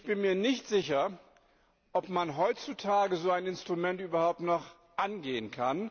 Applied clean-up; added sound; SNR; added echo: none; none; none; none.